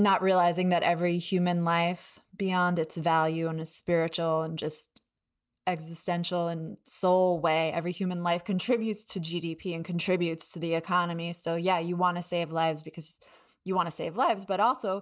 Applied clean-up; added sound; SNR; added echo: none; none; none; none.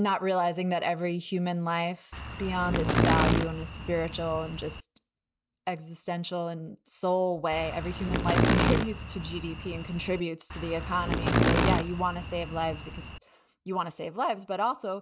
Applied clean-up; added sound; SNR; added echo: none; Insect; -2 dB; none.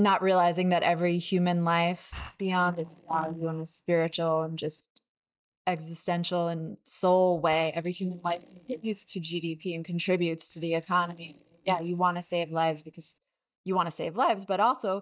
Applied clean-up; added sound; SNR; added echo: neural mask model DeepFilterNet 3.